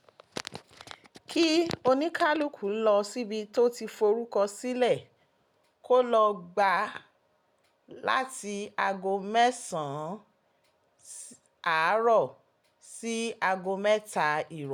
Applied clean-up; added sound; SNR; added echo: none; none; none; none.